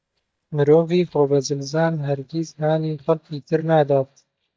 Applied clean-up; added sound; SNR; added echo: neural mask model DeepFilterNet 3.